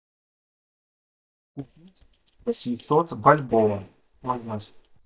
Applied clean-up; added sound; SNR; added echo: neural mask model DeepFilterNet 3.